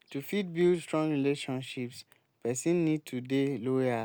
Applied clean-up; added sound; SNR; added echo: none; none; none; none.